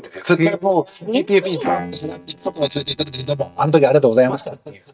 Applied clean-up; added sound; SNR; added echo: neural mask model DeepFilterNet 3.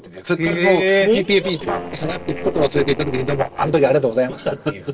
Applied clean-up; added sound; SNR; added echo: neural separator model SepFormer DNS4.